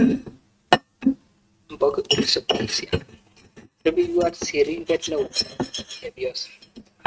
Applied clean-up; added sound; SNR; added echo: neural mask model RNNoise.